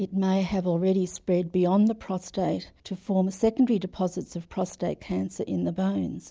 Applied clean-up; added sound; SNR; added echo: none; none; none; none.